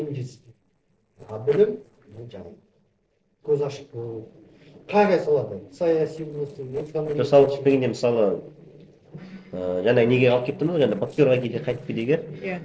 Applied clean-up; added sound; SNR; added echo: neural separator model SepFormer DNS4.